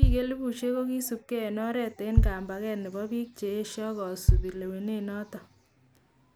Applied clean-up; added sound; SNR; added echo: none; Bass drum; -2 dB; none.